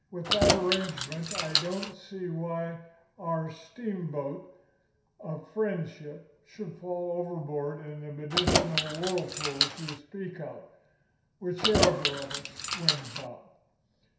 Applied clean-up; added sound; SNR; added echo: none; Keys jangling; -4 dB; reverberation time 0.7 s.